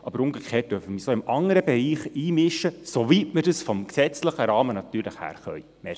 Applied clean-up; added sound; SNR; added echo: none; none; none; none.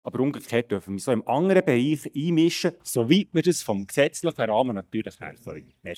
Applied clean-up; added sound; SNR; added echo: neural mask model DeepFilterNet 3.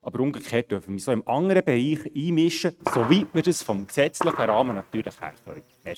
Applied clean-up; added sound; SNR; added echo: neural mask model RNNoise.